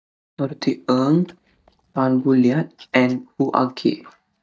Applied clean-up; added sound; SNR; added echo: neural mask model DeepFilterNet 3.